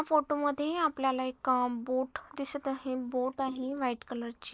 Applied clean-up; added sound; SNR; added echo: neural mask model Resemble Enhance denoiser.